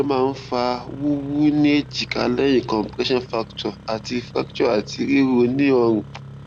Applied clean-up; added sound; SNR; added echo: none; Engine starting; 18 dB; none.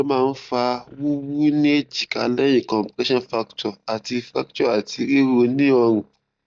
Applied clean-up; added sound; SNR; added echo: neural mask model DeepFilterNet 3.